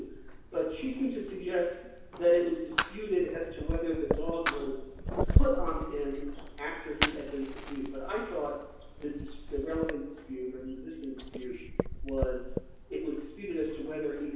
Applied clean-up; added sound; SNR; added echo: none; Fire; 0 dB; reverberation time 0.9 s.